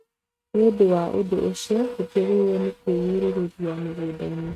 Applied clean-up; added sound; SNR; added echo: neural mask model RNNoise.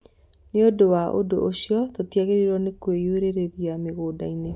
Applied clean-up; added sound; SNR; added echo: none; none; none; none.